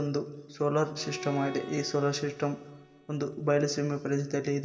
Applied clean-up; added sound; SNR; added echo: none; Bowed string instrument; 16 dB; reverberation time 1.3 s.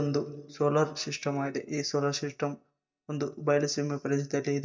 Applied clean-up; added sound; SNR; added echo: neural mask model DeepFilterNet 3.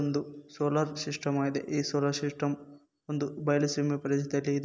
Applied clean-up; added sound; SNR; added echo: none; none; none; none.